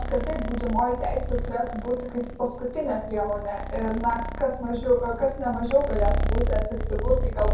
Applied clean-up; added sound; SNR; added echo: none; Purr; 2 dB; reverberation time 0.6 s.